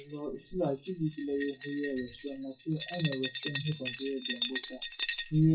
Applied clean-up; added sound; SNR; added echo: classical method WPE with log-MMSE.